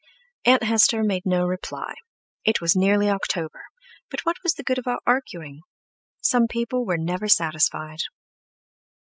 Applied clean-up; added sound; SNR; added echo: none; none; none; none.